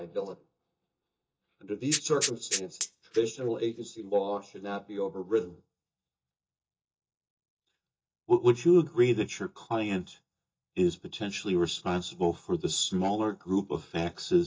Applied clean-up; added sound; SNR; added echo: neural mask model DeepFilterNet 3.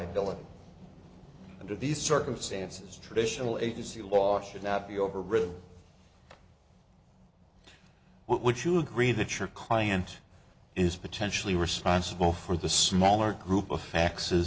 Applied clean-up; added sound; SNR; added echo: none; none; none; none.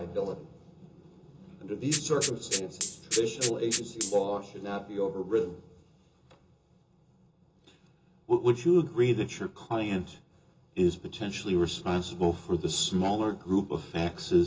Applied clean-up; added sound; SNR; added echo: none; Rattle (instrument); 5 dB; reverberation time 0.2 s.